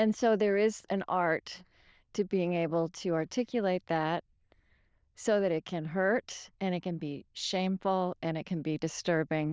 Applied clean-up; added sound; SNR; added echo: neural diffusion model UNIVERSE++.